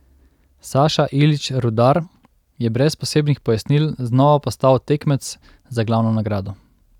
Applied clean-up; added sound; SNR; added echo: none; none; none; none.